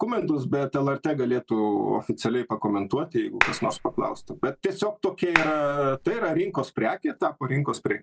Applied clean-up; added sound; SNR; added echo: none; Clapping; 5 dB; none.